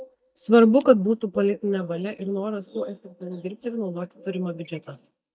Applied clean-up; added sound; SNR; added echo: neural mask model DeepFilterNet 3.